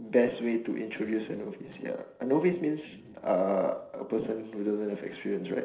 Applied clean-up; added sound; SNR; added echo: neural separator model SepFormer DNS4.